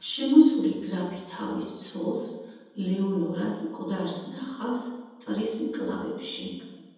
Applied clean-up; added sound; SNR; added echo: none; none; none; reverberation time 1.1 s.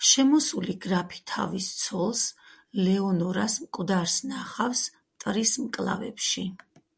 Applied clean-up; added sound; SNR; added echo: none; none; none; none.